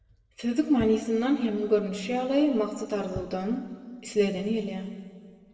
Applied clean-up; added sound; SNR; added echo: none; Knock; 18 dB; reverberation time 2.0 s.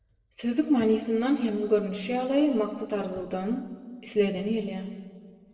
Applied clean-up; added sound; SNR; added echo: neural separator model SepFormer DNS4.